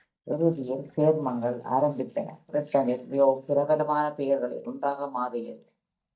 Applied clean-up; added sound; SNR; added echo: neural mask model DeepFilterNet 3.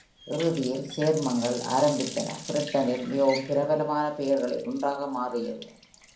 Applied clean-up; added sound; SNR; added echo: none; Water tap, faucet; 15 dB; reverberation time 0.5 s.